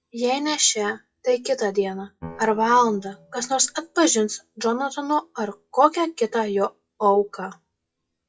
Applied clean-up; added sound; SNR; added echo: classical method WPE with log-MMSE.